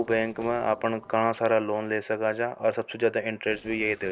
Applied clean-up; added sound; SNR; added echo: neural separator model SepFormer DNS4.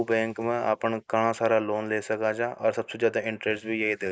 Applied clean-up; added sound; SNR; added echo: neural mask model Resemble Enhance denoiser.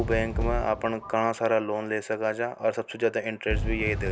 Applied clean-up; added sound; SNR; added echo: none; Fireworks; 6 dB; none.